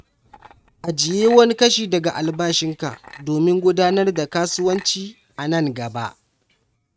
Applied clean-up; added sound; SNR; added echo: neural mask model RNNoise.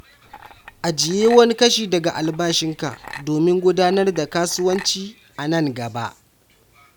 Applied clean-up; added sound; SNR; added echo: none; Chink, clink; 20 dB; none.